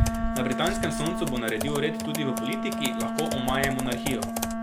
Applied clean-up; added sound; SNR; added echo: none; Wind instrument, woodwind instrument + Computer keyboard; -1 dB; none.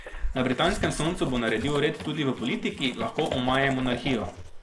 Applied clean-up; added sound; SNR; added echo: neural mask model Resemble Enhance denoiser.